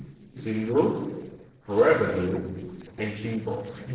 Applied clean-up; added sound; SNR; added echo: neural separator model SepFormer DNS4.